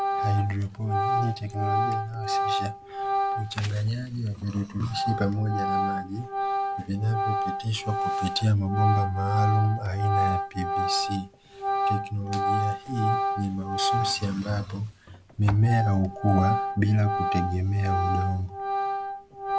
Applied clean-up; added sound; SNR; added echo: none; Organ; 2 dB; none.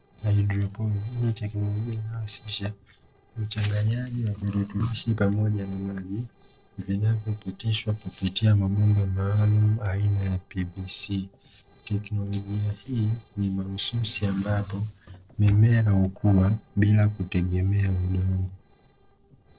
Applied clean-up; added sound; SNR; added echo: neural separator model SepFormer DNS4.